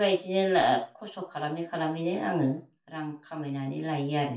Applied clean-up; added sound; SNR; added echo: none; none; none; reverberation time 0.3 s.